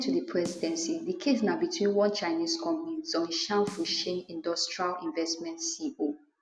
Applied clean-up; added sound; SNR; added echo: none; Snare drum; 18 dB; none.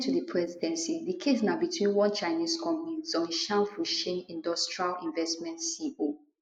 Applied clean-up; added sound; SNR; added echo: neural mask model Resemble Enhance denoiser.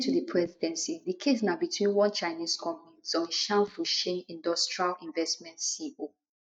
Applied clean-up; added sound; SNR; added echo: neural mask model DeepFilterNet 3.